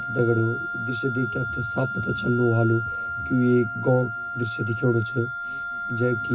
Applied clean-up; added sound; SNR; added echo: none; Wind instrument, woodwind instrument; 6 dB; reverberation time 0.4 s.